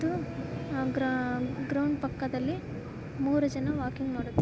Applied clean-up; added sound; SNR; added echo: none; none; none; none.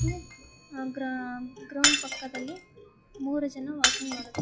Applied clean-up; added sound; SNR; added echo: classical method log-MMSE.